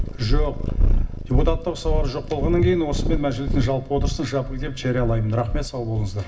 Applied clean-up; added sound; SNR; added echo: none; Purr; -1 dB; reverberation time 0.4 s.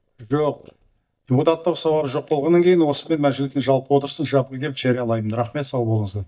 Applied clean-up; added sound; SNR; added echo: neural mask model DeepFilterNet 3.